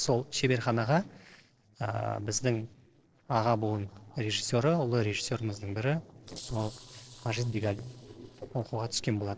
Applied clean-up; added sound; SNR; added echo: neural separator model SepFormer DNS4.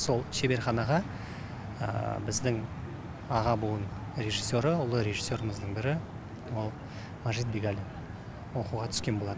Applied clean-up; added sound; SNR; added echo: none; none; none; none.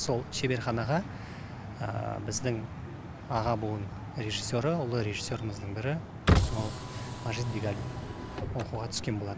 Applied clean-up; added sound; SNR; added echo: none; Car; -1 dB; none.